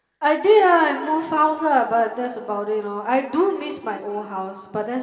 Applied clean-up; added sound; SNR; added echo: none; none; none; reverberation time 2.1 s.